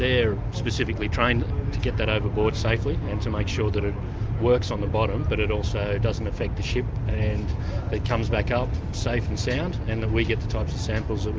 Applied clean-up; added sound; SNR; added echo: none; none; none; none.